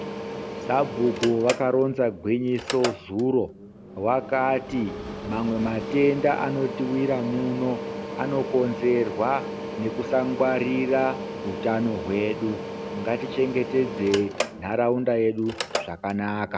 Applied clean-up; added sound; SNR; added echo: none; Mechanical fan; 8 dB; none.